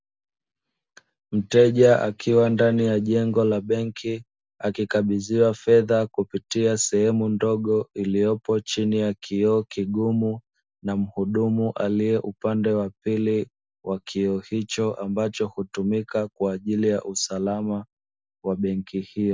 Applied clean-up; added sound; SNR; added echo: none; none; none; none.